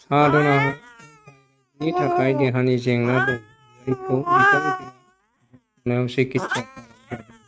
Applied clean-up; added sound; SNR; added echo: neural mask model RNNoise.